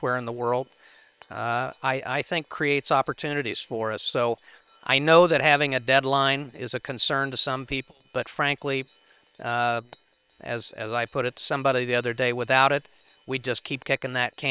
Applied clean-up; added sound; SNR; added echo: neural separator model SepFormer WHAM!.